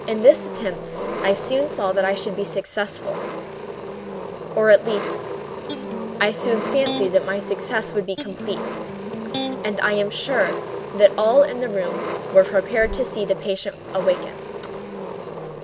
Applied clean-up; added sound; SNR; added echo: none; Engine + Electric guitar; 7 dB; none.